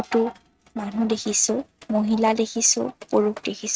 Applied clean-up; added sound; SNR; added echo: neural mask model RNNoise.